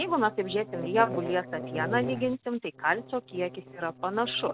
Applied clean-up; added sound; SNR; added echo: none; Buzz; 10 dB; none.